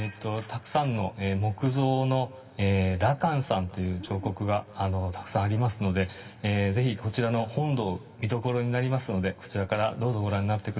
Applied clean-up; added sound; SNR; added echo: none; none; none; reverberation time 2.8 s.